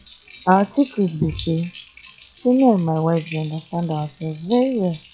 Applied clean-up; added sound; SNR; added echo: classical method log-MMSE.